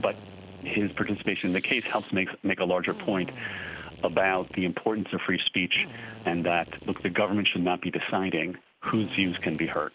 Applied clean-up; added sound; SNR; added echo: none; Drill; 18 dB; none.